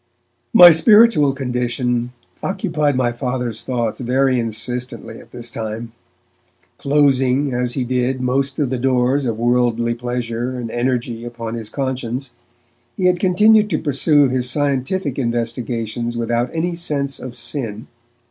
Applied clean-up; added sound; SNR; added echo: none; none; none; none.